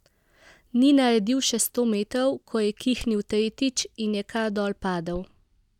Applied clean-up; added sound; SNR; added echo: neural mask model DeepFilterNet 3.